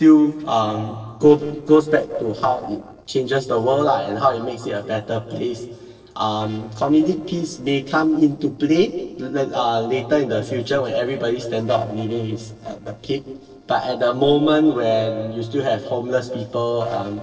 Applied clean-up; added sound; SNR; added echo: neural separator model SepFormer DNS4.